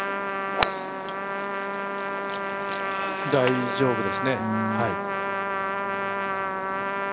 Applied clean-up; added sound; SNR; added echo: none; Trumpet; -1 dB; none.